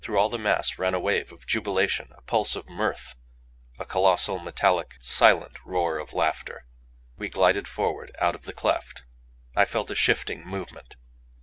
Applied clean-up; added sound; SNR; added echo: none; none; none; none.